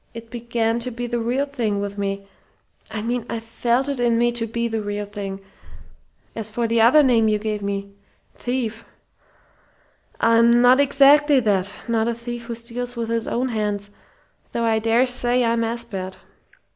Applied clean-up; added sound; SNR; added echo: none; none; none; none.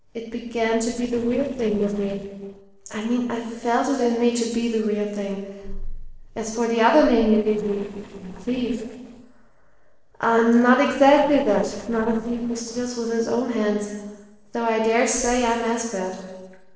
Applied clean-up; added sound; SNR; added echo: neural separator model SepFormer DNS4.